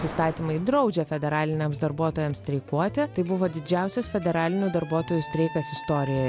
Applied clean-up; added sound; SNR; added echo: none; Alarm; 16 dB; none.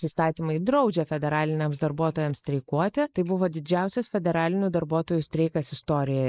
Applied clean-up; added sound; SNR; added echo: neural mask model Resemble Enhance denoiser.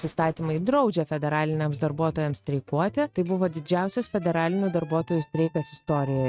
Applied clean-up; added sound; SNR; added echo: neural mask model RNNoise.